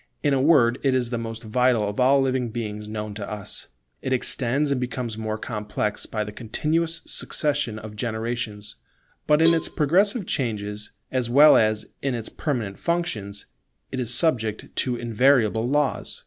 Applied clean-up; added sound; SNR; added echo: none; Cowbell; 10 dB; none.